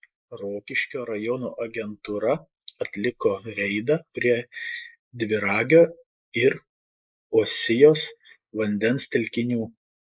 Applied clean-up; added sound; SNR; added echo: neural mask model Resemble Enhance denoiser.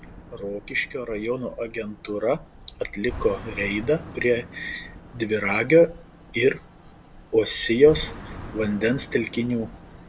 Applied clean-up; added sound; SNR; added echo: none; Car passing by; 16 dB; none.